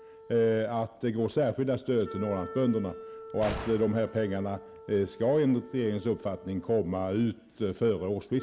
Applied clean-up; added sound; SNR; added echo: none; Wind instrument, woodwind instrument + Gunshot, gunfire; 16 dB; none.